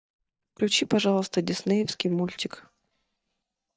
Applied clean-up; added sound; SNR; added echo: neural mask model DeepFilterNet 3.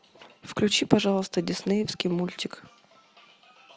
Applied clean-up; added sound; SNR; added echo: none; none; none; none.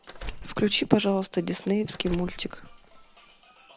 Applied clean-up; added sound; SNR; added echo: none; Door; 13 dB; none.